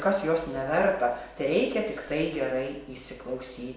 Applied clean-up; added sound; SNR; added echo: none; none; none; none.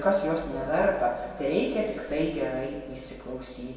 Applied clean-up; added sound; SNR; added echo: none; none; none; reverberation time 1.7 s.